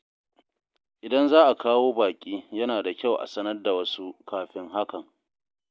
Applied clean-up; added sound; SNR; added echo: none; none; none; none.